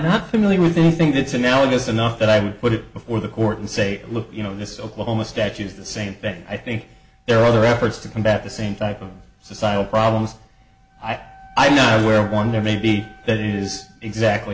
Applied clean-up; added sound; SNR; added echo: none; none; none; none.